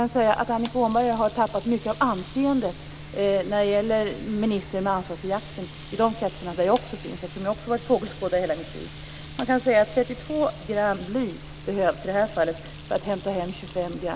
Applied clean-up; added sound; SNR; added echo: none; Sink (filling or washing) / Water tap, faucet + Clapping; 19 dB; none.